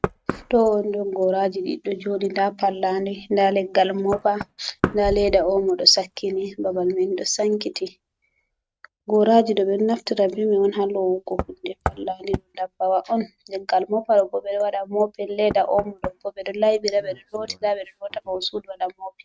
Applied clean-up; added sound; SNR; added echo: neural mask model RNNoise.